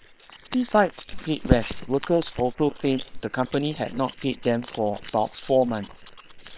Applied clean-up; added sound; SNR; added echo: neural separator model SepFormer WHAM!.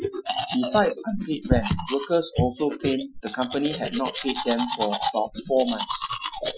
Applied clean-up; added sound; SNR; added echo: classical method Wiener filter.